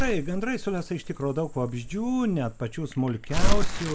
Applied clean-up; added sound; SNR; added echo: none; Crumpling, crinkling; -2 dB; none.